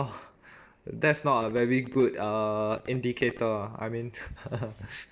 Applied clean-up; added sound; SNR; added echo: neural separator model SepFormer DNS4.